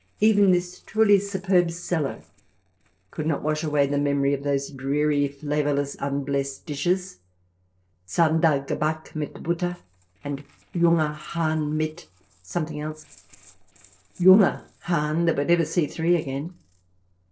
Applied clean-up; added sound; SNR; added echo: neural separator model SepFormer DNS4.